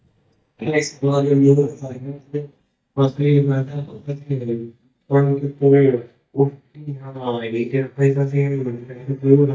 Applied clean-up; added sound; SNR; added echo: neural mask model DeepFilterNet 3.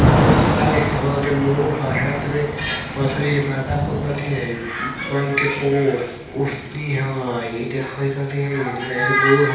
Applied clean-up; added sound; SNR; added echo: none; Thunder / Rain; 3 dB; reverberation time 0.8 s.